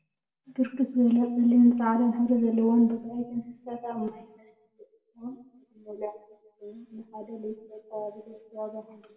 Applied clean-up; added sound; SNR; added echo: none; none; none; reverberation time 0.6 s.